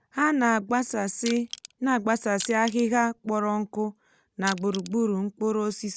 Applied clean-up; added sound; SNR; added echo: none; Crushing; 15 dB; none.